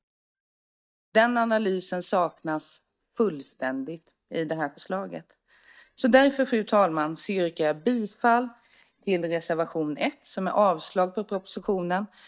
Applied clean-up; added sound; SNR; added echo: neural mask model DeepFilterNet 3.